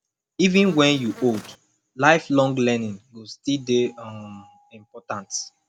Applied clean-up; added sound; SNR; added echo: none; Buzz; 18 dB; none.